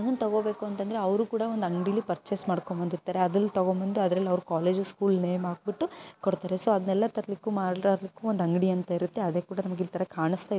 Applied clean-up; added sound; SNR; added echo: none; none; none; none.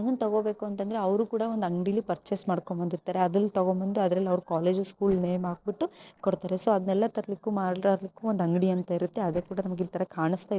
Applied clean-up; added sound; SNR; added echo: neural separator model SepFormer DNS4.